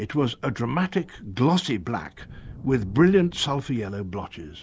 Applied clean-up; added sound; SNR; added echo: none; Thunder; 20 dB; none.